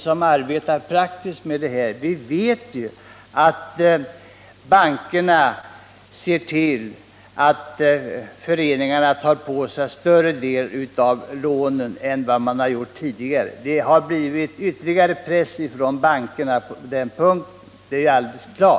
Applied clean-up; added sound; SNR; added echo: none; none; none; none.